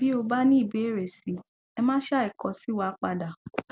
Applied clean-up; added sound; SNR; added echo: none; none; none; none.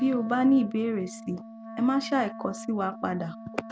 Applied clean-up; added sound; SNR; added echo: none; Wind instrument, woodwind instrument; 14 dB; none.